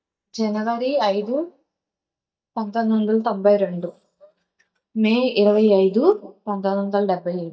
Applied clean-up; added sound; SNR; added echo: neural mask model DeepFilterNet 3.